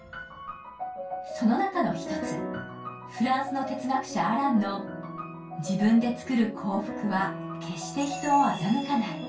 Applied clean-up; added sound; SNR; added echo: none; none; none; reverberation time 0.2 s.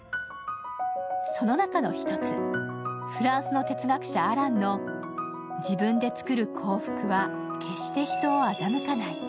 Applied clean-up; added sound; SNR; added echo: none; none; none; none.